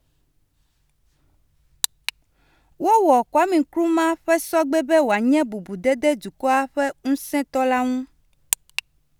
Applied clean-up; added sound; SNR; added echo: none; none; none; none.